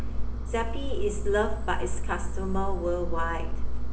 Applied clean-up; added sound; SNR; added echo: none; Engine; -5 dB; reverberation time 1.4 s.